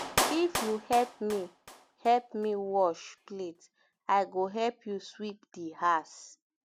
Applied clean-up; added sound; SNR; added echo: none; Clapping; 8 dB; none.